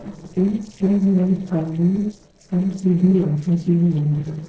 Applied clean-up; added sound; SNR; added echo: neural separator model SepFormer DNS4.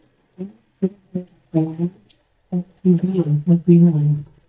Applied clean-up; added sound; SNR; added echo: neural mask model DeepFilterNet 3.